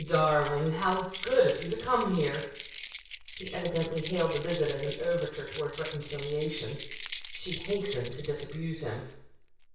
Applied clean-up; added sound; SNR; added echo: none; Keys jangling; 10 dB; reverberation time 0.6 s.